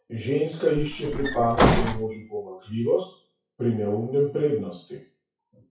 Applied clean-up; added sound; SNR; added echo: classical method WPE with log-MMSE.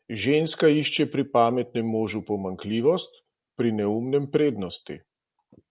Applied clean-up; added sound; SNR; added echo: none; none; none; none.